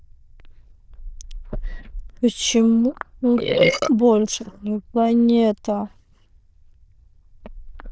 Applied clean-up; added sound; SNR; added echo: neural diffusion model UNIVERSE++.